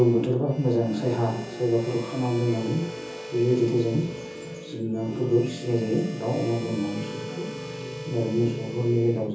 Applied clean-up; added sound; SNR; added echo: none; Harmonica; 14 dB; reverberation time 0.6 s.